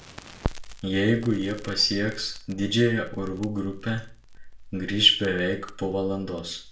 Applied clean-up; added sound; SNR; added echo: none; Crackle; 12 dB; reverberation time 0.4 s.